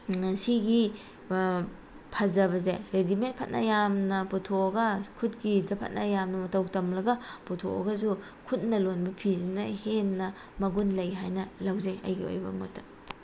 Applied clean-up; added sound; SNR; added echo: none; none; none; none.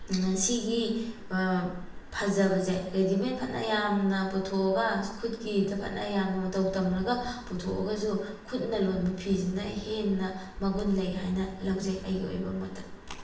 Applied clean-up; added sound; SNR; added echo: none; Wind; 17 dB; reverberation time 0.7 s.